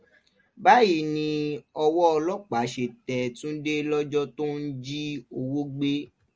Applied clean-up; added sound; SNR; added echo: none; none; none; none.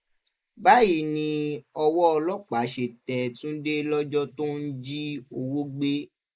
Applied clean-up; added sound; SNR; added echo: neural mask model Resemble Enhance denoiser.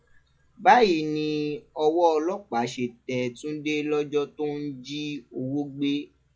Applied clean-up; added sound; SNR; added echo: classical method log-MMSE.